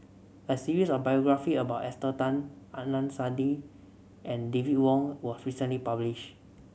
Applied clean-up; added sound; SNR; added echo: none; none; none; none.